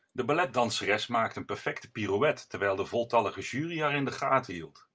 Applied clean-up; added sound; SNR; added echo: none; none; none; none.